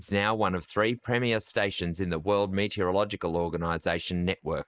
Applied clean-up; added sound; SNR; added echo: neural mask model Resemble Enhance denoiser.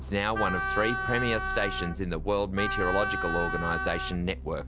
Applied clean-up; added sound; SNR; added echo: none; Wind instrument, woodwind instrument; 3 dB; none.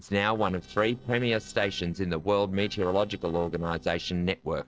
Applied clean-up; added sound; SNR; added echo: neural separator model SepFormer DNS4.